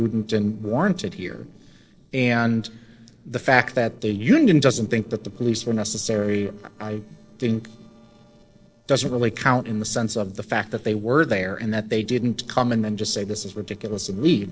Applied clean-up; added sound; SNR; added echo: neural separator model SepFormer DNS4.